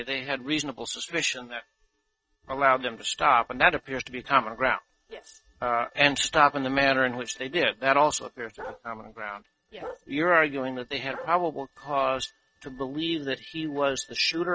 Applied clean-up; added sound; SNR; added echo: neural mask model RNNoise.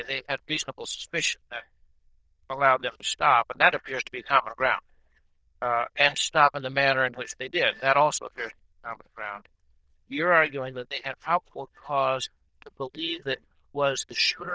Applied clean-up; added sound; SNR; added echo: neural diffusion model UNIVERSE++.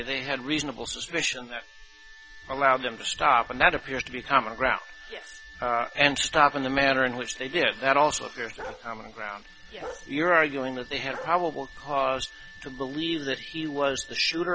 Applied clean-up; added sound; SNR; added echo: none; Bark + Wind instrument, woodwind instrument; 19 dB; none.